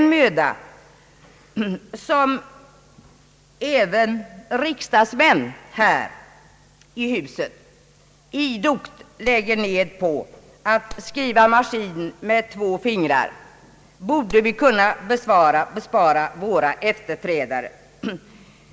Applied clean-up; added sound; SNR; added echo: none; Clapping; 18 dB; none.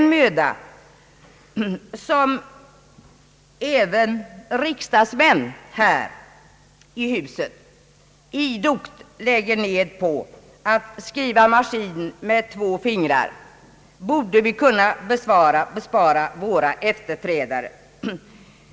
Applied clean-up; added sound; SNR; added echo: none; none; none; none.